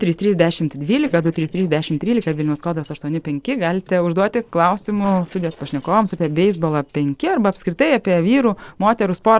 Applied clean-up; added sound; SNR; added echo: neural separator model SepFormer DNS4.